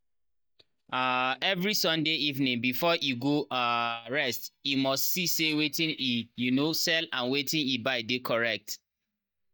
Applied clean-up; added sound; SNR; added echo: neural mask model DeepFilterNet 3.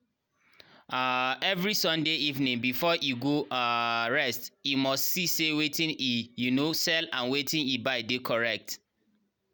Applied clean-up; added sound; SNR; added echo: none; none; none; none.